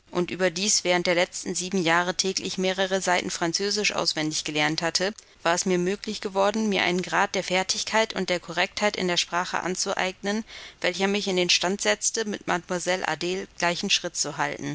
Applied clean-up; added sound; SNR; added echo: none; none; none; none.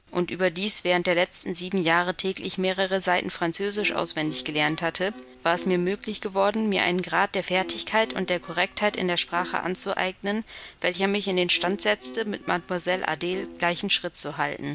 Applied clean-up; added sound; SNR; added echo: none; Bowed string instrument; 17 dB; none.